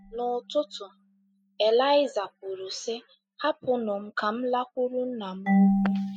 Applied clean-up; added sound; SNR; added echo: classical method spectral subtraction.